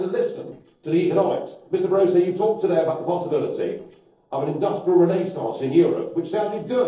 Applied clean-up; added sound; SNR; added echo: neural separator model SepFormer DNS4.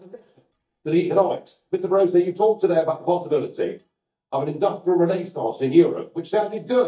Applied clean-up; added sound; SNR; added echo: neural mask model DeepFilterNet 3.